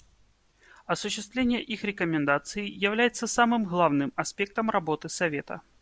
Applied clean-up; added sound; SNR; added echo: none; none; none; none.